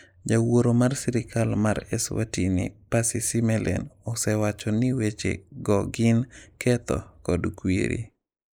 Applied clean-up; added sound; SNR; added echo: neural mask model Resemble Enhance denoiser.